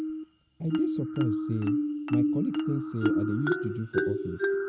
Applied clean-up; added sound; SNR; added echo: none; Marimba, xylophone; -4 dB; none.